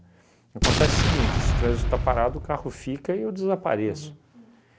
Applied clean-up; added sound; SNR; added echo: none; Explosion; -3 dB; none.